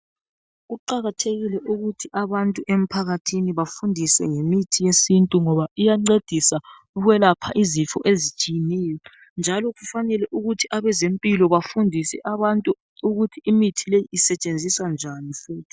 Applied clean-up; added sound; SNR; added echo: none; none; none; none.